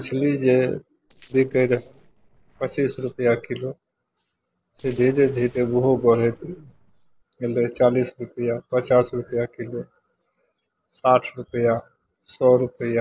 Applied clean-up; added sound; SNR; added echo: neural separator model SepFormer DNS4.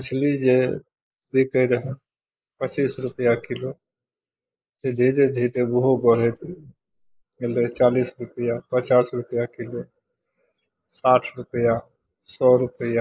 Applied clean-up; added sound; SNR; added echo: neural mask model Resemble Enhance denoiser.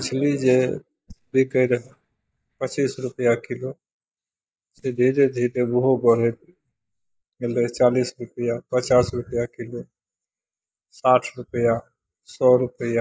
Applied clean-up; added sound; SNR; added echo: neural mask model DeepFilterNet 3.